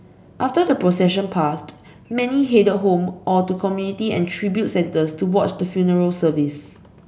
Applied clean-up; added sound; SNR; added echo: none; none; none; none.